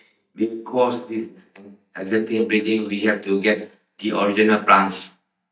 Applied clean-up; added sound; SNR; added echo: neural mask model DeepFilterNet 3.